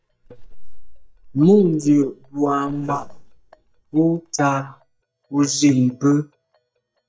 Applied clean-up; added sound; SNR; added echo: neural mask model DeepFilterNet 3.